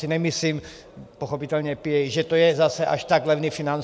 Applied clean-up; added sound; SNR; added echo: none; none; none; none.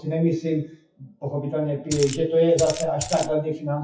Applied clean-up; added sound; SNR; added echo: classical method WPE with log-MMSE.